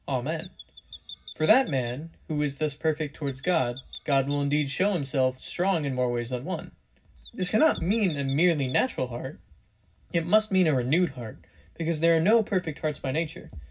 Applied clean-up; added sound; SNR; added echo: none; Chirp, tweet; 14 dB; reverberation time 0.4 s.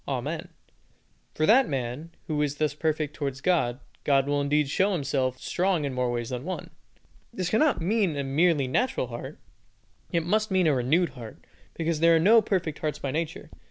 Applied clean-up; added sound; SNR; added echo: none; none; none; none.